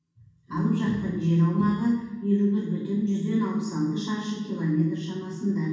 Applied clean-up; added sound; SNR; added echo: none; none; none; reverberation time 1.2 s.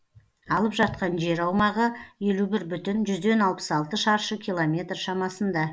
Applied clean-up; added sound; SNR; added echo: none; none; none; none.